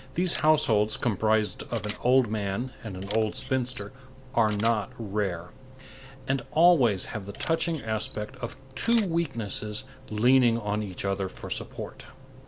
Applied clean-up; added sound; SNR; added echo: none; Camera; 18 dB; none.